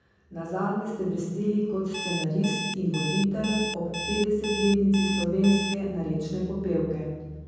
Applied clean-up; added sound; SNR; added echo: none; Alarm; 8 dB; reverberation time 1.3 s.